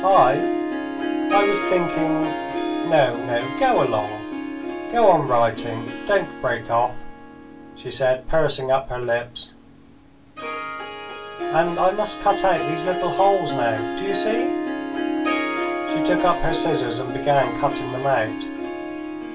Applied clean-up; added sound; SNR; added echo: none; Harp; 4 dB; reverberation time 0.2 s.